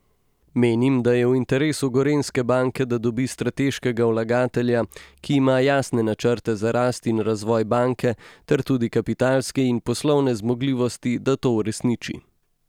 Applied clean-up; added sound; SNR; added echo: none; none; none; none.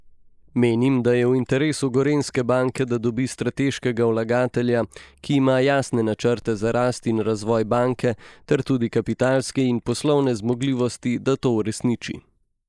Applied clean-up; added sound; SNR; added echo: neural mask model Resemble Enhance denoiser.